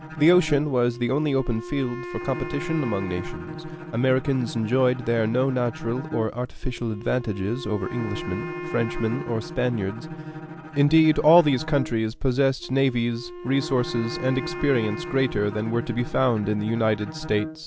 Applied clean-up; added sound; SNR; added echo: none; Bowed string instrument + Wind instrument, woodwind instrument; 11 dB; none.